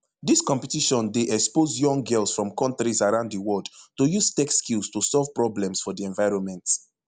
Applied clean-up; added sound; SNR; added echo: none; none; none; none.